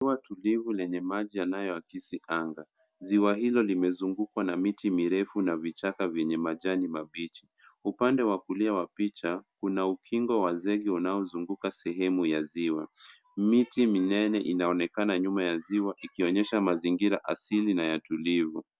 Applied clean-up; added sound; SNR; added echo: none; none; none; none.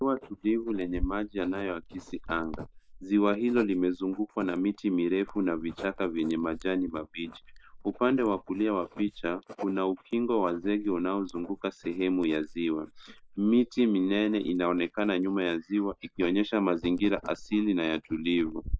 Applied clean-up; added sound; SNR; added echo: neural mask model Resemble Enhance denoiser.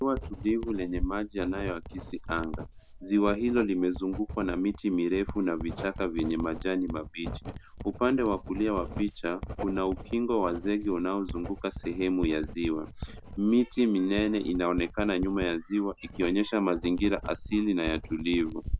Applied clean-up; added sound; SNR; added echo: none; Writing; 10 dB; none.